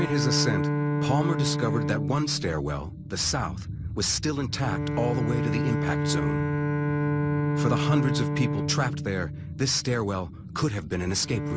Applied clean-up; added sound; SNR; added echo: none; Bowed string instrument; 0 dB; none.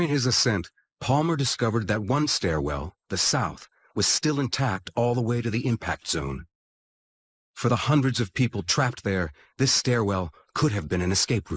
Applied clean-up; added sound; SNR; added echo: neural mask model Resemble Enhance denoiser.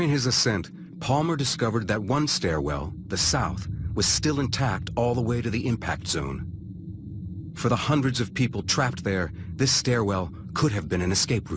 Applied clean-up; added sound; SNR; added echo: none; none; none; none.